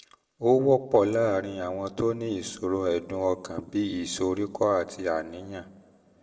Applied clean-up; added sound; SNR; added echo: none; none; none; reverberation time 0.7 s.